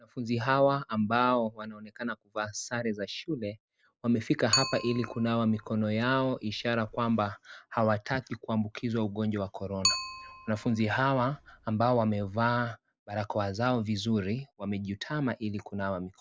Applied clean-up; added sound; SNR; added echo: none; Bicycle; 7 dB; none.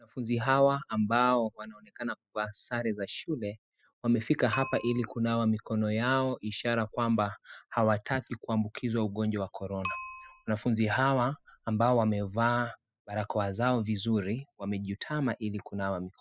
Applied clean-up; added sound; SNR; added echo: classical method spectral subtraction.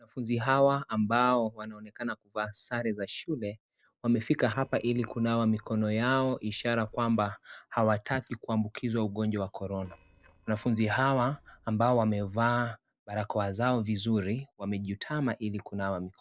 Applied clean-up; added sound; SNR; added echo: neural separator model SepFormer DNS4.